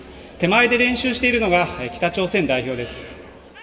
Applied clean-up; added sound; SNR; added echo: none; none; none; reverberation time 1.6 s.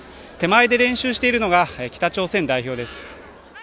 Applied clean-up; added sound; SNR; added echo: none; none; none; none.